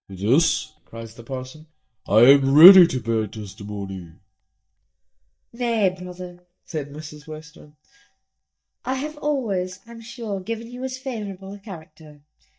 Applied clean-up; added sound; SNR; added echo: neural mask model DeepFilterNet 3.